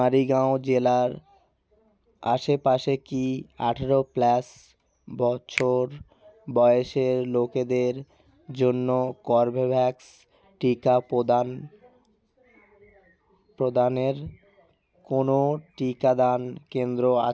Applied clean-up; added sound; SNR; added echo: none; Finger snapping; 15 dB; none.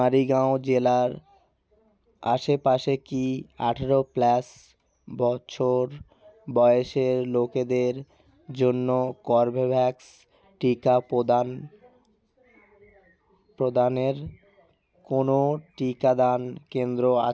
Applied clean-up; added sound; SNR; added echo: none; none; none; none.